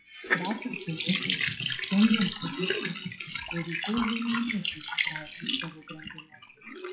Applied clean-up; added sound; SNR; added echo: classical method WPE with log-MMSE.